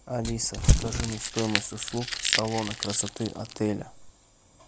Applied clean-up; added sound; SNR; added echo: none; Crumpling, crinkling / Crushing; -3 dB; none.